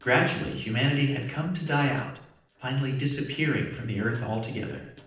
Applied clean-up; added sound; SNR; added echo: neural separator model SepFormer DNS4.